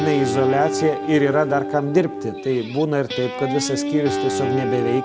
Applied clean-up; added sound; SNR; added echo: none; Guitar; 4 dB; none.